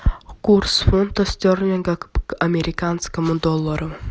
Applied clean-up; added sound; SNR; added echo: none; none; none; none.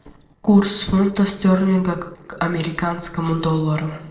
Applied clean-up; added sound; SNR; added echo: neural separator model SepFormer DNS4.